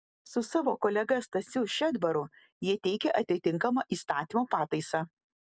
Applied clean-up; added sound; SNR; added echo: none; none; none; none.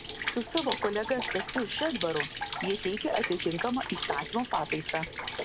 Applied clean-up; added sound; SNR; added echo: none; Rain; 1 dB; none.